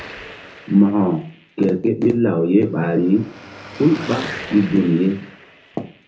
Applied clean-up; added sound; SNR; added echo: none; Car passing by / Traffic noise, roadway noise / Engine; 17 dB; reverberation time 0.3 s.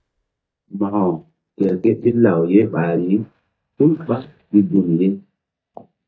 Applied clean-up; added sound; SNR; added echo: neural mask model DeepFilterNet 3.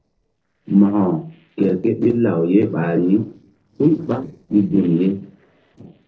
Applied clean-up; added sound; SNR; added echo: neural separator model SepFormer DNS4.